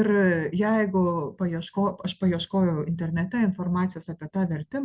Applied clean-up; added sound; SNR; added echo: none; none; none; none.